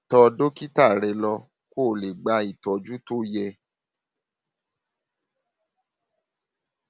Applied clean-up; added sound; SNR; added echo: none; none; none; none.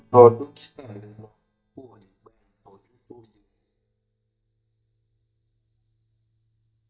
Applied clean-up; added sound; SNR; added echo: neural mask model DeepFilterNet 3.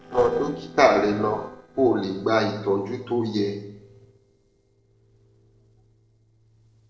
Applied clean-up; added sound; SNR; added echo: neural separator model SepFormer DNS4.